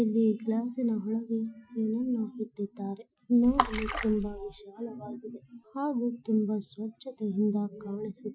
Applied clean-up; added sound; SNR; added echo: classical method Wiener filter.